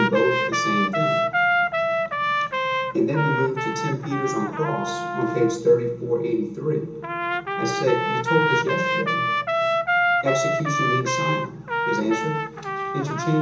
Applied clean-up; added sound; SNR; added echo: none; Trumpet; -1 dB; reverberation time 0.6 s.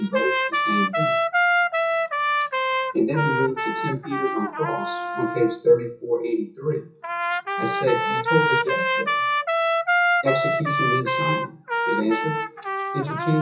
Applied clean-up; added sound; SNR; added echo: classical method WPE with log-MMSE.